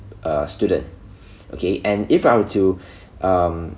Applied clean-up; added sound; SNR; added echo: none; none; none; none.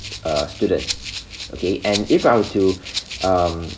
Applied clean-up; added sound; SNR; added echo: none; Rattle (instrument); 11 dB; none.